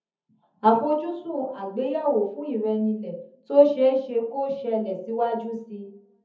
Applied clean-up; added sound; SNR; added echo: none; none; none; reverberation time 0.6 s.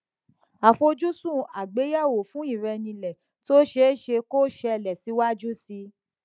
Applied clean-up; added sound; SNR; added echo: none; none; none; none.